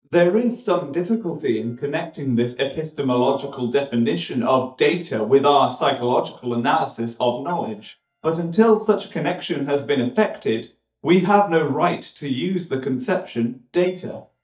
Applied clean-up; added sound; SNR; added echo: neural mask model DeepFilterNet 3.